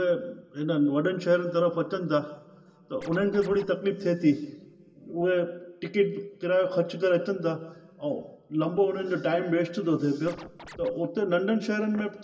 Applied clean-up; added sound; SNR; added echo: none; Scratching (performance technique); 18 dB; reverberation time 2.1 s.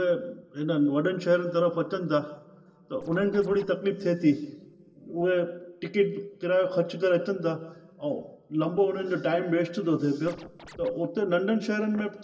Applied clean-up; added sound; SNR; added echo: neural separator model SepFormer DNS4.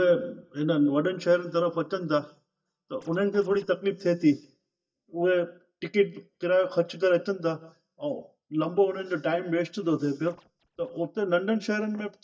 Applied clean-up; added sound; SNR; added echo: neural mask model DeepFilterNet 3.